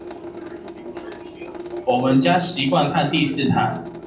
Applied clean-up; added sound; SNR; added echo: none; Drip / Sink (filling or washing) / Water tap, faucet; 13 dB; reverberation time 0.6 s.